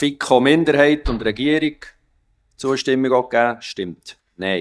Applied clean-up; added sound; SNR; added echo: neural mask model DeepFilterNet 3.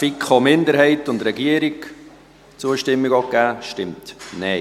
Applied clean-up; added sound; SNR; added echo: none; none; none; none.